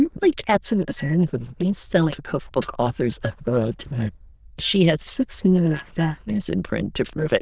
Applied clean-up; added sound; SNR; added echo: neural diffusion model UNIVERSE++.